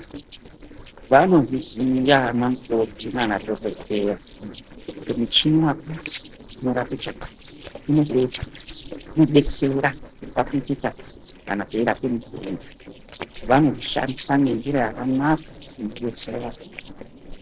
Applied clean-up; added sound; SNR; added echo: neural separator model SepFormer DNS4.